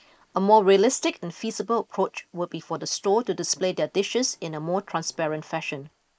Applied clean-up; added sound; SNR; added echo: neural mask model Resemble Enhance denoiser.